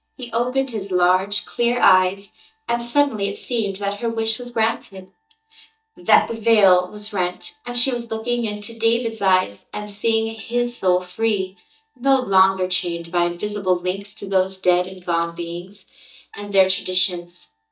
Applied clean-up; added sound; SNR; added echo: neural mask model DeepFilterNet 3.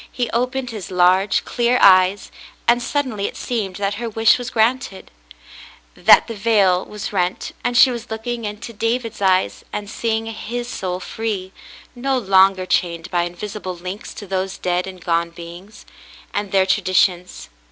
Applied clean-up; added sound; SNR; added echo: none; none; none; none.